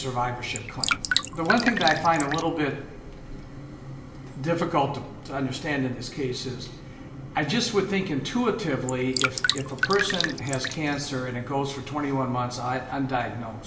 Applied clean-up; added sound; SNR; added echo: none; Drip; 1 dB; reverberation time 0.7 s.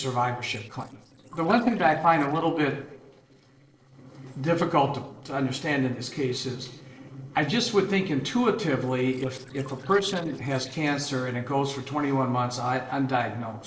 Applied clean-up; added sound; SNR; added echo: neural separator model SepFormer DNS4.